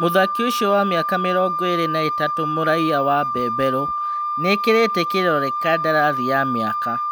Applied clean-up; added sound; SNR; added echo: none; Wind instrument, woodwind instrument; 2 dB; none.